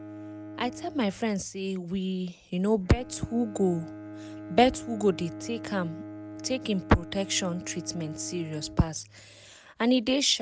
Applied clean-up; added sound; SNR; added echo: none; Bowed string instrument; 14 dB; none.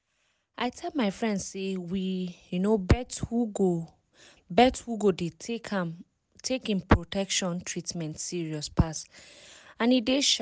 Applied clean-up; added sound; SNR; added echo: none; none; none; none.